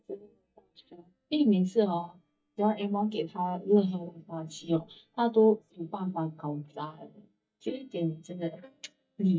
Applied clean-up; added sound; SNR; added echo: neural mask model DeepFilterNet 3.